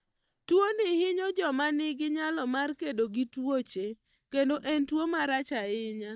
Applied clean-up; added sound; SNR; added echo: neural mask model DeepFilterNet 3.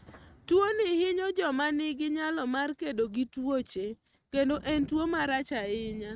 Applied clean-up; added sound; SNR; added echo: neural mask model RNNoise.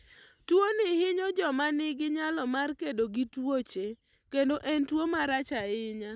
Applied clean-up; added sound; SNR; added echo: none; none; none; none.